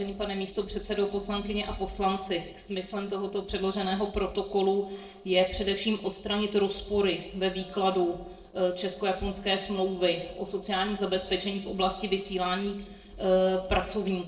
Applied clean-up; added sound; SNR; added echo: neural separator model SepFormer DNS4.